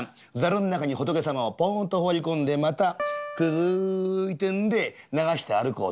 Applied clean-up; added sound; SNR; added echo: none; Piano; 11 dB; none.